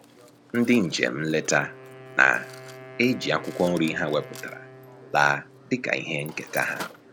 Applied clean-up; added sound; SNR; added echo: none; Wind instrument, woodwind instrument + Mechanisms; 17 dB; none.